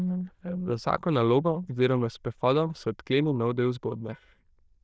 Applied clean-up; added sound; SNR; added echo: neural diffusion model UNIVERSE++.